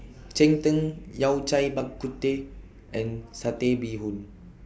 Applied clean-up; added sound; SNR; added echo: none; none; none; none.